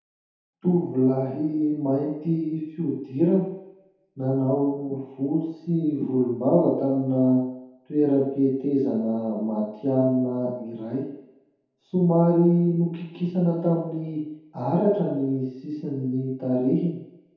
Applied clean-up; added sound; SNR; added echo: none; none; none; reverberation time 0.8 s.